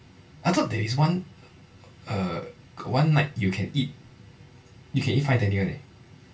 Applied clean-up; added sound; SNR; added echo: none; none; none; reverberation time 0.2 s.